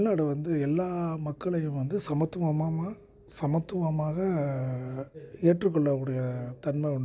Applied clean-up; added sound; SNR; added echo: none; none; none; none.